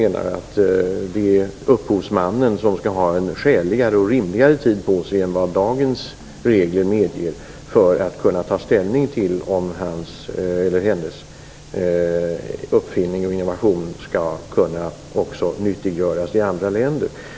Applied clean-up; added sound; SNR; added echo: none; none; none; none.